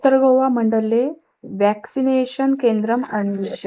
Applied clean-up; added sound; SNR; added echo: neural mask model Resemble Enhance denoiser.